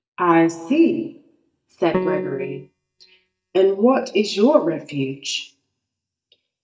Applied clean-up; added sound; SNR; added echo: neural mask model DeepFilterNet 3.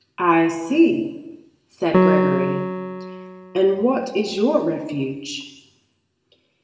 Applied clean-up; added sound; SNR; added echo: none; Piano; 1 dB; reverberation time 1.1 s.